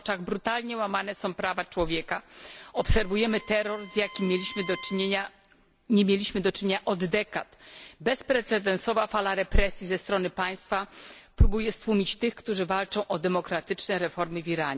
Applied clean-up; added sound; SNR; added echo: none; Bowed string instrument; 17 dB; none.